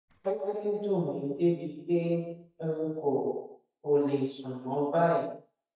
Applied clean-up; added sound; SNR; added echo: neural mask model DeepFilterNet 3.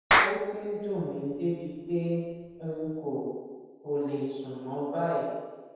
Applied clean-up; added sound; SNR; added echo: none; Clapping; -1 dB; reverberation time 1.2 s.